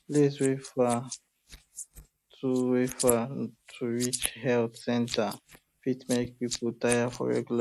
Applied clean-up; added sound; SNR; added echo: neural mask model Resemble Enhance denoiser.